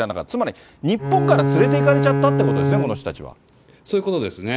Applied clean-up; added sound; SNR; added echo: none; Bowed string instrument; -3 dB; none.